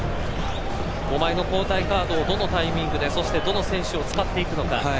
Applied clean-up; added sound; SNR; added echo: none; Thunder; 3 dB; none.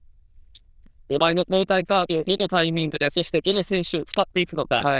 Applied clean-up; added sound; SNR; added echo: neural diffusion model UNIVERSE++.